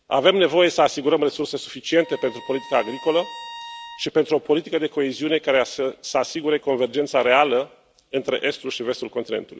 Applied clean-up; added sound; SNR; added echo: none; Bowed string instrument; 18 dB; none.